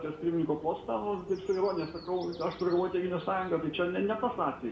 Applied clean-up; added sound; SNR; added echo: none; Bird; 17 dB; reverberation time 0.5 s.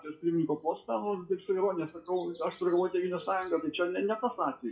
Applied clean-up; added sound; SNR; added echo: classical method WPE with log-MMSE.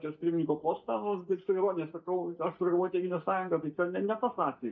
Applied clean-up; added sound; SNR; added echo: neural mask model DeepFilterNet 3.